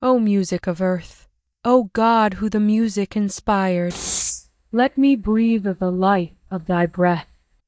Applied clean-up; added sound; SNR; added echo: neural mask model DeepFilterNet 3.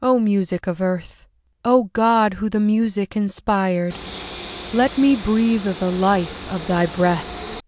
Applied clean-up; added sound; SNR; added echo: none; Train; 8 dB; none.